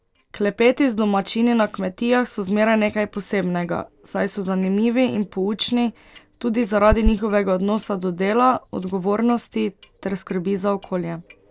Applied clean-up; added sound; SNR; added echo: neural separator model SepFormer DNS4.